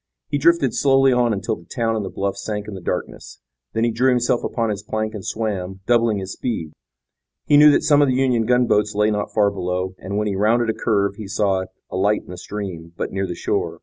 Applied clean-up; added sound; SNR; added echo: none; none; none; none.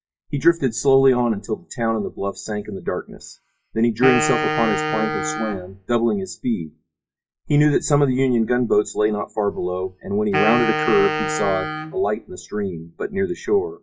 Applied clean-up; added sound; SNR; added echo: classical method WPE with log-MMSE.